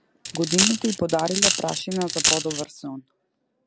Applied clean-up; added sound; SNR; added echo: none; Coin (dropping); -3 dB; none.